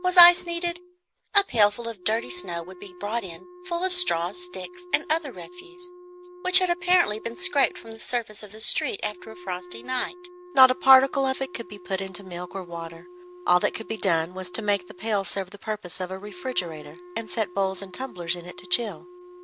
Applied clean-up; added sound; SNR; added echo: none; Wind instrument, woodwind instrument; 19 dB; none.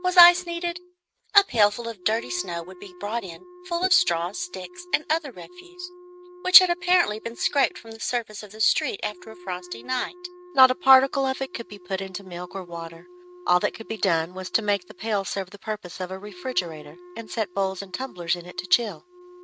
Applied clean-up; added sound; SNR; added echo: neural mask model RNNoise.